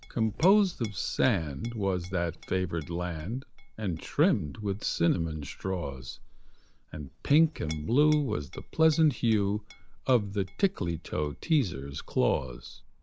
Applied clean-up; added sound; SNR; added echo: none; Chink, clink; 17 dB; none.